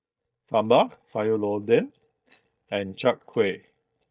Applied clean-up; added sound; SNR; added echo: neural mask model DeepFilterNet 3.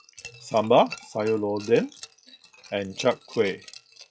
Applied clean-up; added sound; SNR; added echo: classical method log-MMSE.